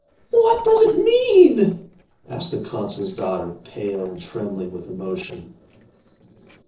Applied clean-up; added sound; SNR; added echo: neural separator model SepFormer DNS4.